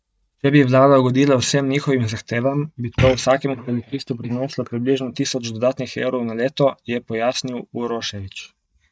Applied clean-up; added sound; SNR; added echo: neural mask model DeepFilterNet 3.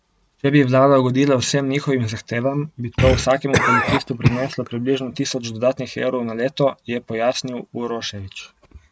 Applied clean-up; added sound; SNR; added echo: none; Cough; 2 dB; none.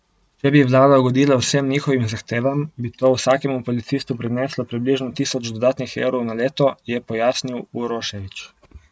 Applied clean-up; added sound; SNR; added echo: none; none; none; none.